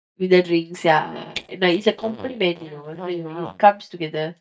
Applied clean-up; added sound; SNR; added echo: neural mask model DeepFilterNet 3.